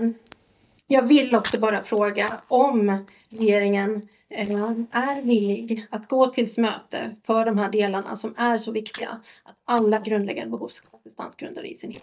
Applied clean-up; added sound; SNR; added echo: neural mask model DeepFilterNet 3.